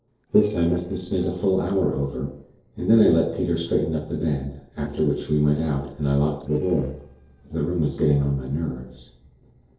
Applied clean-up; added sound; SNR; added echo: neural separator model SepFormer DNS4.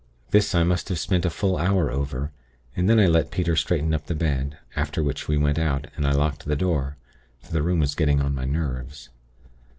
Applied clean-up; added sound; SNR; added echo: none; none; none; none.